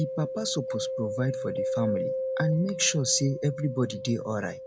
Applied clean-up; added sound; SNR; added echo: none; Mallet percussion; 4 dB; none.